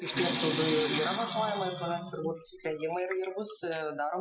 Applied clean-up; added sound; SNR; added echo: classical method Wiener filter.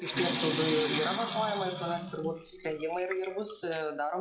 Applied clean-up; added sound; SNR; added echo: classical method log-MMSE.